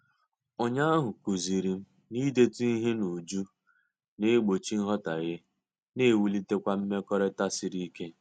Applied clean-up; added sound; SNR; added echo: none; none; none; none.